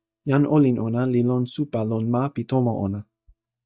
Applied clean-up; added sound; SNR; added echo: neural mask model DeepFilterNet 3.